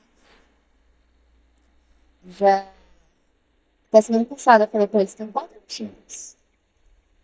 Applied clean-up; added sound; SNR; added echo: neural mask model DeepFilterNet 3.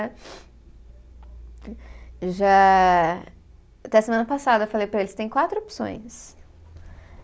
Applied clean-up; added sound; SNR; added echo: none; none; none; none.